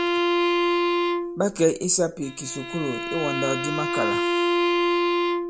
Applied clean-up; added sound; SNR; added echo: none; Bowed string instrument; -4 dB; none.